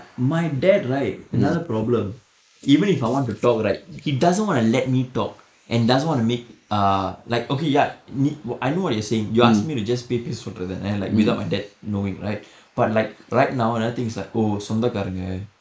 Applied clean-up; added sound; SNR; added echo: neural mask model Resemble Enhance denoiser.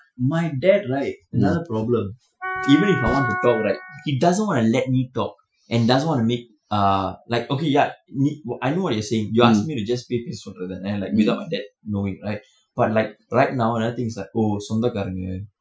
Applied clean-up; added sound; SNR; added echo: classical method Wiener filter.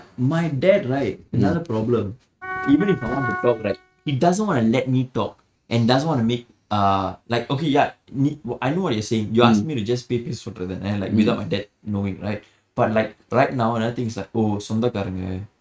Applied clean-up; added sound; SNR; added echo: neural mask model RNNoise.